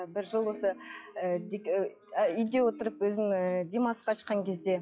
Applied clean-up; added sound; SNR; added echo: classical method log-MMSE.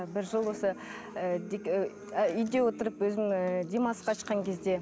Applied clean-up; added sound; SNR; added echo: none; Acoustic guitar; 15 dB; none.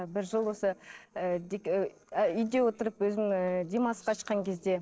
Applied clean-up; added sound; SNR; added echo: neural separator model SepFormer DNS4.